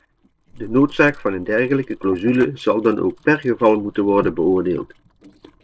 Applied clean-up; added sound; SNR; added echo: neural separator model SepFormer DNS4.